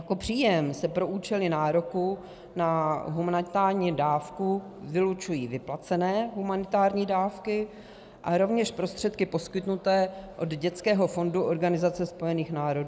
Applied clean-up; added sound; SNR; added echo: none; none; none; none.